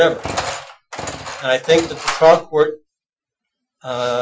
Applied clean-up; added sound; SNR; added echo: classical method Wiener filter.